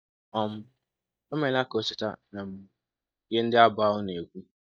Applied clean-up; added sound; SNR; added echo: neural mask model DeepFilterNet 3.